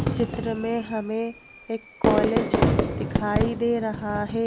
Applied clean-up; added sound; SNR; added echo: none; Fireworks; -1 dB; none.